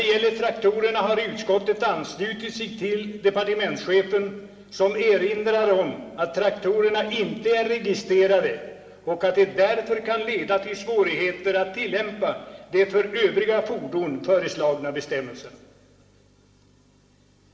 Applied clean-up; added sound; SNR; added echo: none; none; none; reverberation time 2.5 s.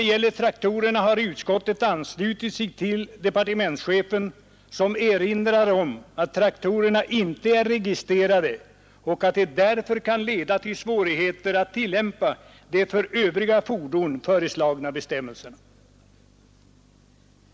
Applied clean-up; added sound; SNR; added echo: none; none; none; none.